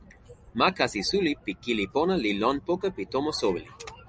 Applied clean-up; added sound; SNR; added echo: none; none; none; none.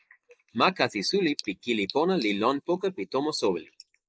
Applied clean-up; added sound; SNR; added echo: neural mask model Resemble Enhance denoiser.